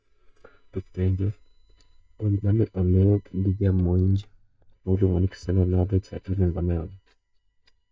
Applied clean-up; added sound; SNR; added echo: neural mask model DeepFilterNet 3.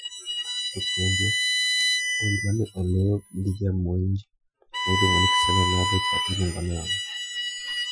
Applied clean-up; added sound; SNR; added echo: classical method Wiener filter.